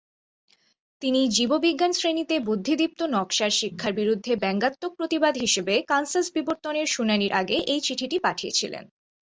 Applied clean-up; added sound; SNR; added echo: none; none; none; none.